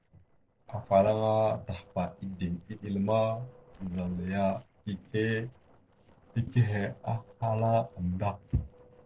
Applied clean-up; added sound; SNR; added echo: neural separator model SepFormer DNS4.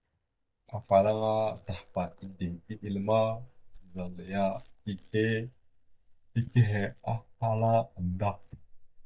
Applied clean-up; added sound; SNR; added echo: neural mask model DeepFilterNet 3.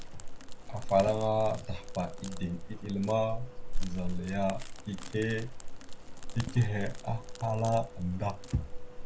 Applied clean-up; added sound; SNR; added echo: none; Crackle; 2 dB; reverberation time 0.3 s.